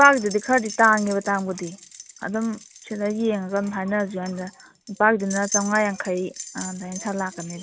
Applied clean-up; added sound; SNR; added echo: none; Keys jangling; 14 dB; none.